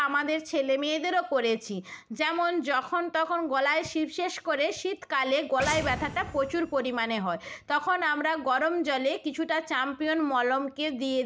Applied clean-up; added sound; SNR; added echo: none; Boom; 14 dB; none.